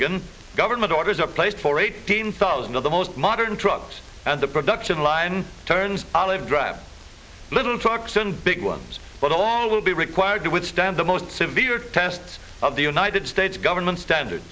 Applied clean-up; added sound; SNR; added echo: none; none; none; none.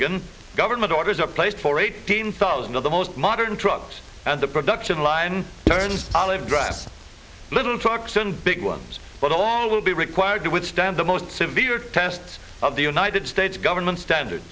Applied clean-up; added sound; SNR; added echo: none; Writing; 5 dB; none.